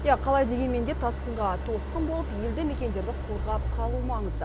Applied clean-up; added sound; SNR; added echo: none; Idling; 2 dB; none.